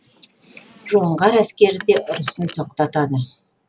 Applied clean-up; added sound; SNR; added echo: none; Car; 20 dB; none.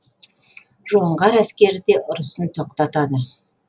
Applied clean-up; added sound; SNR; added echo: none; none; none; none.